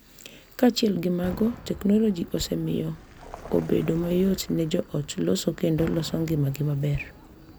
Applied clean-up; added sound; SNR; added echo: none; Vehicle + Fireworks; 17 dB; none.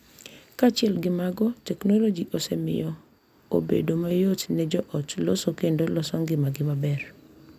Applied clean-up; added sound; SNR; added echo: none; none; none; none.